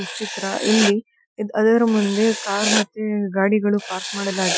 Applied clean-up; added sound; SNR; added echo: classical method Wiener filter.